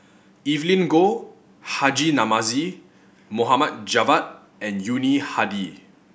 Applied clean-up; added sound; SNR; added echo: none; none; none; none.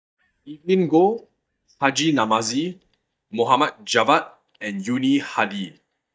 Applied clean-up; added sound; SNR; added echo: neural mask model DeepFilterNet 3.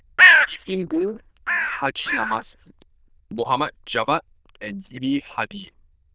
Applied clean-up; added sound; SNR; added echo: neural diffusion model UNIVERSE++.